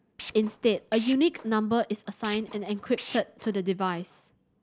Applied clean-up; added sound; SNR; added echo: none; Tools; 13 dB; none.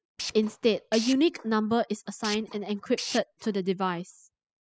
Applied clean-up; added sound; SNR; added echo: classical method spectral subtraction.